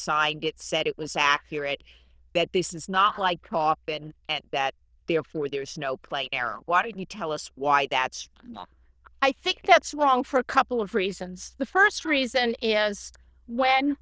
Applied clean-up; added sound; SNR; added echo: neural diffusion model UNIVERSE++.